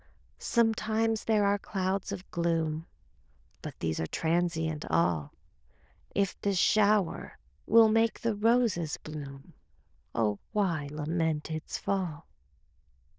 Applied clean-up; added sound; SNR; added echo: neural diffusion model UNIVERSE++.